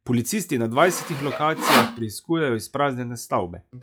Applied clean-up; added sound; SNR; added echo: classical method log-MMSE.